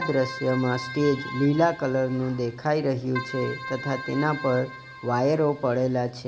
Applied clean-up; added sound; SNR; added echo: none; Keyboard (musical); 13 dB; none.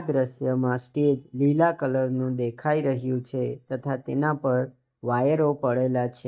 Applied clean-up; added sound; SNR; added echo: neural mask model DeepFilterNet 3.